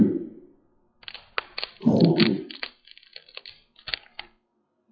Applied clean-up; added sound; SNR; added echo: classical method WPE with log-MMSE.